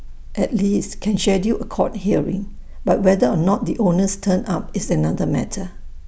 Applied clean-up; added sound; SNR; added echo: none; none; none; none.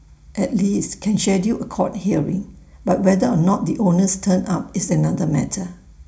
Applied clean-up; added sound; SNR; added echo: none; none; none; reverberation time 0.4 s.